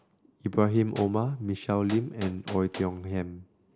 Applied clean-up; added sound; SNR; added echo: none; Gunshot, gunfire; 18 dB; none.